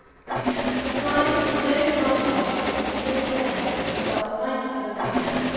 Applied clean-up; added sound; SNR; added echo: none; Engine starting; -1 dB; reverberation time 2.2 s.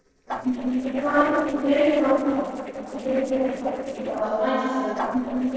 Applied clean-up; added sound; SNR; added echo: neural separator model SepFormer DNS4.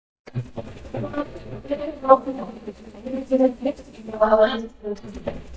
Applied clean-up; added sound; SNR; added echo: neural mask model DeepFilterNet 3.